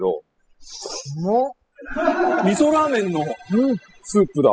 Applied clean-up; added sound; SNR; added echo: classical method spectral subtraction.